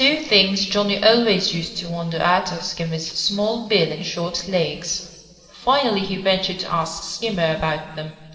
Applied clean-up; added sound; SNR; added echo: neural separator model SepFormer DNS4.